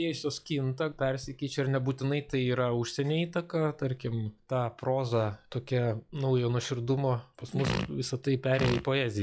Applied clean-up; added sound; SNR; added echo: classical method log-MMSE.